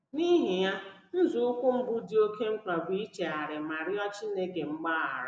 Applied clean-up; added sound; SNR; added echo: none; none; none; none.